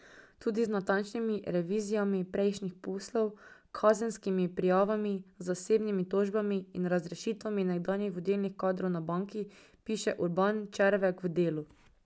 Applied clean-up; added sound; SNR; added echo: none; none; none; none.